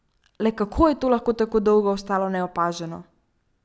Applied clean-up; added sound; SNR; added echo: none; none; none; none.